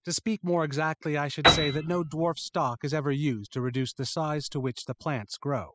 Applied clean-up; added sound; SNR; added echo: classical method spectral subtraction.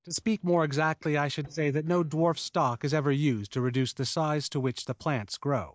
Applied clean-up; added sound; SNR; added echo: neural mask model DeepFilterNet 3.